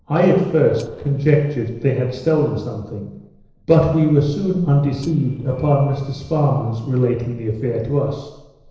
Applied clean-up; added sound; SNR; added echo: neural separator model SepFormer DNS4.